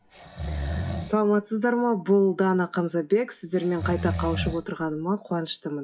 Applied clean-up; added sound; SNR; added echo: classical method WPE with log-MMSE.